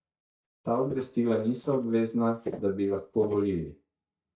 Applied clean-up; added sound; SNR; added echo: neural mask model DeepFilterNet 3.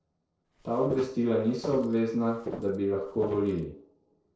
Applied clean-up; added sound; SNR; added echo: neural separator model SepFormer DNS4.